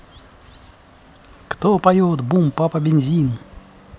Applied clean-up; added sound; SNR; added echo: none; none; none; none.